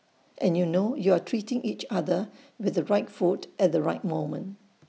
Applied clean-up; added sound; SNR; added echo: none; none; none; none.